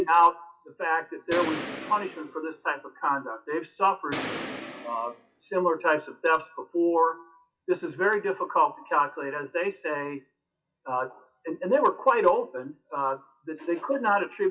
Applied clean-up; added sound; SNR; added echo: classical method WPE with log-MMSE.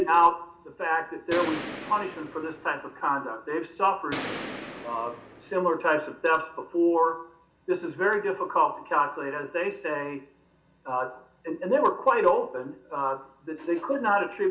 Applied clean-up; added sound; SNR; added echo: none; Gunshot, gunfire; 10 dB; reverberation time 0.2 s.